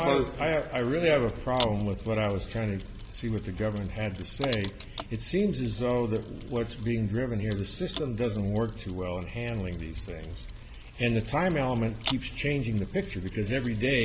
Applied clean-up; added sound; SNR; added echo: none; Mechanisms; 17 dB; none.